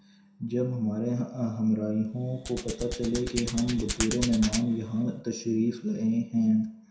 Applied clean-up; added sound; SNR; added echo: none; Hands; 7 dB; reverberation time 0.5 s.